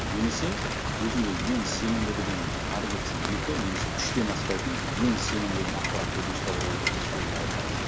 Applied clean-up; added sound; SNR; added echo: none; Rain; -3 dB; none.